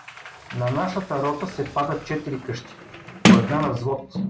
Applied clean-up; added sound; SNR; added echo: none; Sliding door; -2 dB; none.